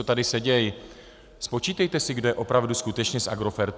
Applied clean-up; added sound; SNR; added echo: none; none; none; none.